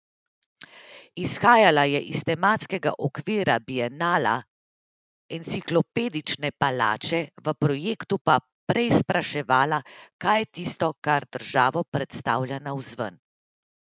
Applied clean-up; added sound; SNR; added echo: none; none; none; none.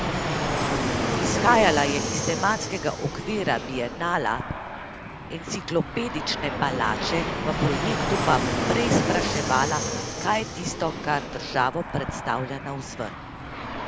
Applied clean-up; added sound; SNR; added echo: none; Fixed-wing aircraft, airplane; 2 dB; none.